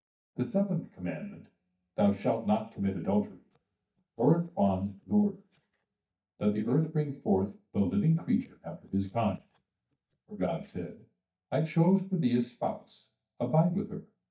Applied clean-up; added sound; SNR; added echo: neural mask model DeepFilterNet 3.